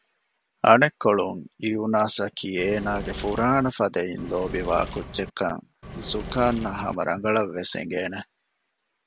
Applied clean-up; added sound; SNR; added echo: none; Engine / Mechanisms; 11 dB; none.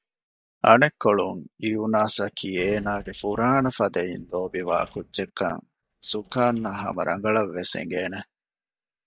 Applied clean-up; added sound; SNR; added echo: neural mask model DeepFilterNet 3.